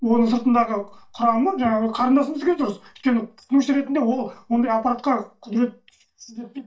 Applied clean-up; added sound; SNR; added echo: neural mask model DeepFilterNet 3.